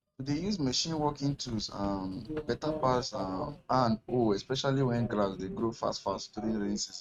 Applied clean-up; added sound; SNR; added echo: neural mask model RNNoise.